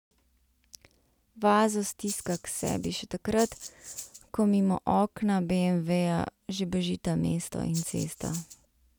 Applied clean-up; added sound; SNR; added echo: none; Rattle (instrument); 14 dB; none.